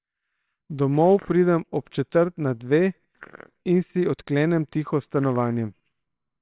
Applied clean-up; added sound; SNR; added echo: neural separator model SepFormer WHAMR!.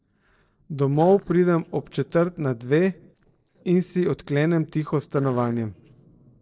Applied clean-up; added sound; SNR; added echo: neural separator model SepFormer DNS4.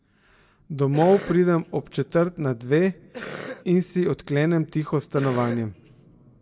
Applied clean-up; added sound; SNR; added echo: none; Cough; 15 dB; reverberation time 0.8 s.